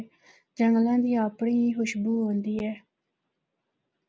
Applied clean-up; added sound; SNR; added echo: none; none; none; none.